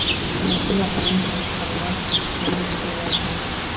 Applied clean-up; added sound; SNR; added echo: none; Bird; -4 dB; reverberation time 2.9 s.